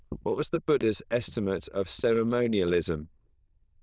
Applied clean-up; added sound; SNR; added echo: neural diffusion model UNIVERSE++.